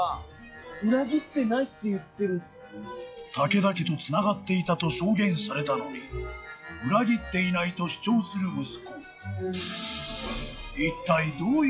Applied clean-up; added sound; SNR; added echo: classical method log-MMSE.